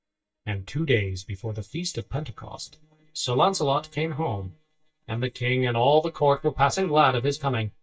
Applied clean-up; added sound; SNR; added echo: neural mask model DeepFilterNet 3.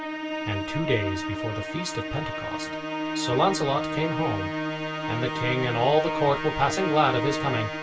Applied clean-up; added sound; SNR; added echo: none; Musical instrument; 3 dB; reverberation time 0.2 s.